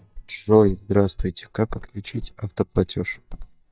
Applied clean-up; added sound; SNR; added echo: neural mask model DeepFilterNet 3.